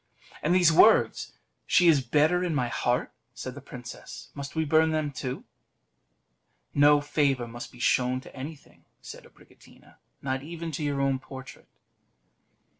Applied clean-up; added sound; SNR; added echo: none; none; none; none.